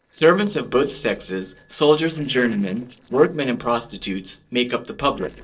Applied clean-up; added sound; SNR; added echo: neural separator model SepFormer DNS4.